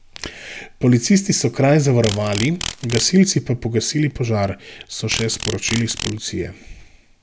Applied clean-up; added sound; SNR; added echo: none; Insect; 11 dB; none.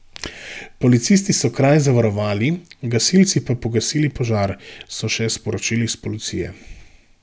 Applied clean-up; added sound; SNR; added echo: none; none; none; none.